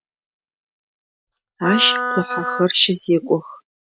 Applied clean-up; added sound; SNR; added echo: neural mask model RNNoise.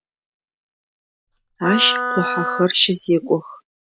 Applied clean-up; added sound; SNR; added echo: none; Wind instrument, woodwind instrument; 3 dB; none.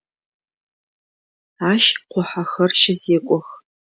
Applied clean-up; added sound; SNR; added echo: none; none; none; none.